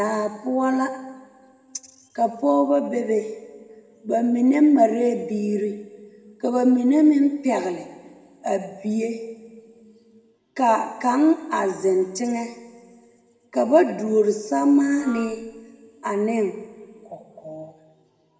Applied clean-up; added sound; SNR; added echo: none; Wind instrument, woodwind instrument; 18 dB; reverberation time 1.4 s.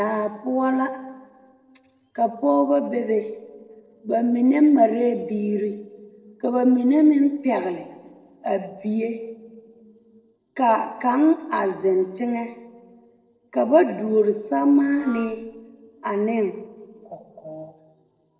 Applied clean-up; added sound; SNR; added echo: neural separator model SepFormer DNS4.